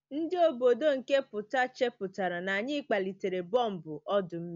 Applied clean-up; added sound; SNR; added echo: none; none; none; none.